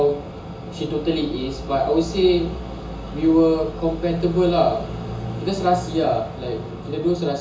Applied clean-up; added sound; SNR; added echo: none; none; none; reverberation time 0.7 s.